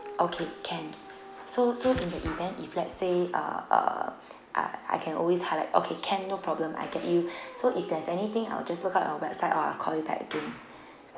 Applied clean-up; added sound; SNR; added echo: none; Dog; 19 dB; none.